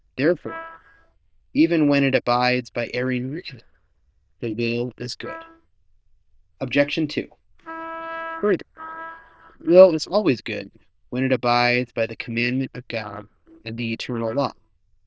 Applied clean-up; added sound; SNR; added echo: neural diffusion model UNIVERSE++.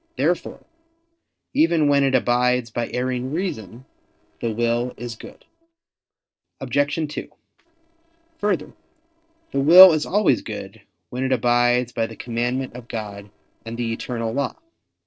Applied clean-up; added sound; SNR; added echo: neural separator model SepFormer DNS4.